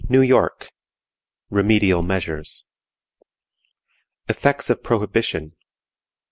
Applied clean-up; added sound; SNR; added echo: none; none; none; none.